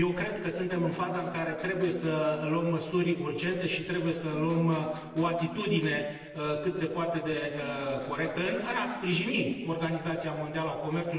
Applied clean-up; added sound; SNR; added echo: neural separator model SepFormer DNS4.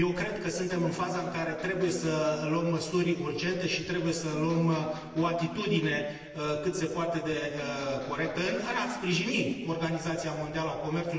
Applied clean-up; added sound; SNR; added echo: none; Electric guitar; 14 dB; reverberation time 1.4 s.